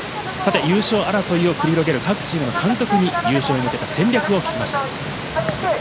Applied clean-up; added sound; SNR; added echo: none; Water; 10 dB; none.